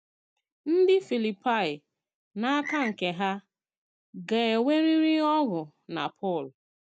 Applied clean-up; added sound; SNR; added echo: none; none; none; none.